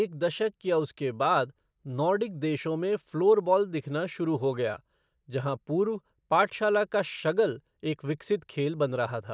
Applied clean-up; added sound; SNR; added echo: none; none; none; none.